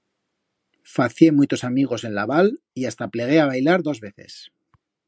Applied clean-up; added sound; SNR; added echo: none; none; none; none.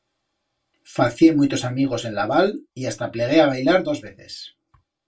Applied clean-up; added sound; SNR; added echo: none; none; none; reverberation time 0.2 s.